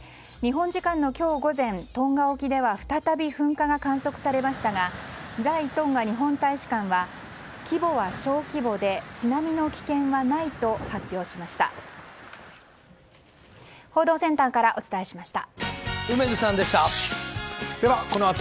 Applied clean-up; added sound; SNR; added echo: none; none; none; none.